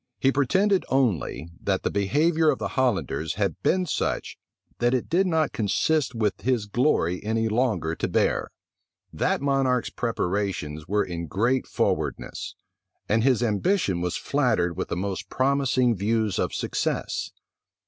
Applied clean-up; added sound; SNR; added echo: none; none; none; none.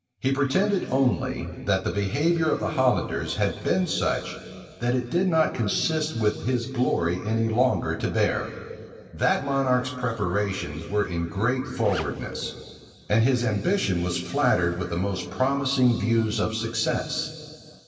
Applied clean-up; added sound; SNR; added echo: none; Zipper (clothing); 14 dB; reverberation time 2.4 s.